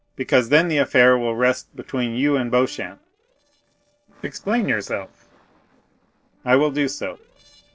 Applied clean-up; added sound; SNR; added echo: neural separator model SepFormer DNS4.